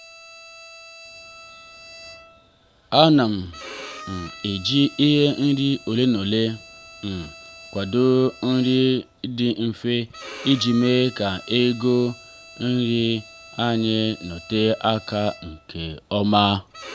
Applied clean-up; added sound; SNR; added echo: none; Bowed string instrument; 19 dB; none.